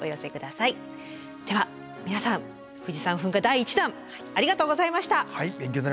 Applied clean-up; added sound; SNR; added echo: none; none; none; none.